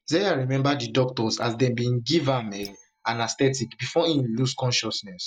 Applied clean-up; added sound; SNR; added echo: neural mask model DeepFilterNet 3.